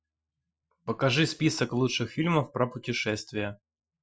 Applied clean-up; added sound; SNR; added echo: classical method Wiener filter.